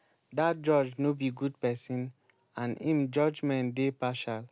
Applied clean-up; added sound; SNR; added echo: none; none; none; none.